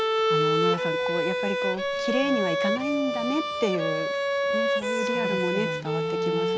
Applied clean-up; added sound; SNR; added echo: none; Bowed string instrument; -4 dB; none.